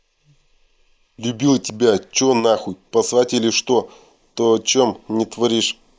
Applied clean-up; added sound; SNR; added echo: neural mask model Resemble Enhance denoiser.